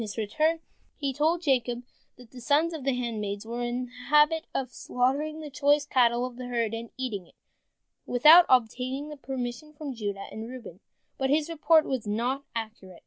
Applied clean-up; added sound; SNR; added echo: none; none; none; none.